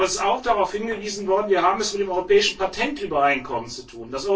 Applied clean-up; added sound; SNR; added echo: neural separator model SepFormer DNS4.